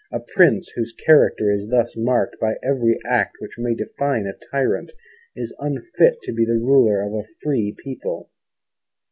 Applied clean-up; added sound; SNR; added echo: none; none; none; none.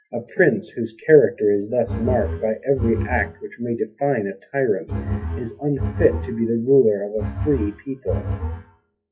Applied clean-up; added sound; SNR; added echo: classical method WPE with log-MMSE.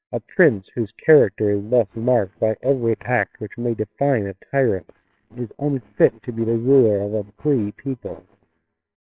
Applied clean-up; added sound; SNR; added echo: neural separator model SepFormer WHAMR!.